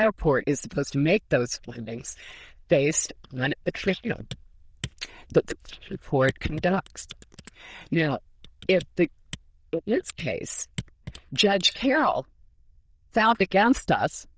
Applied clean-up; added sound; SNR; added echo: neural diffusion model UNIVERSE++.